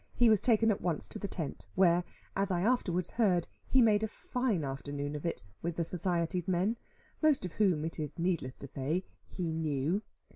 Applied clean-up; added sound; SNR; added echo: none; none; none; none.